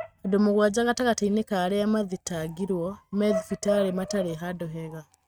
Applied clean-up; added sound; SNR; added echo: neural mask model RNNoise.